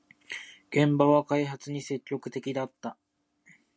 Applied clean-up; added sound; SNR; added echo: none; none; none; none.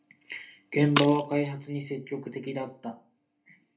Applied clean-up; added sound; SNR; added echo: none; Shatter; 6 dB; reverberation time 0.3 s.